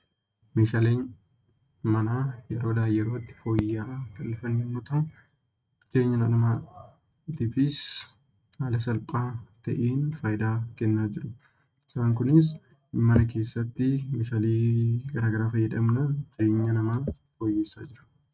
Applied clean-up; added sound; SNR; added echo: neural mask model RNNoise.